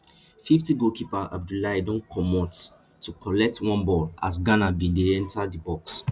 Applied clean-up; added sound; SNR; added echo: none; none; none; none.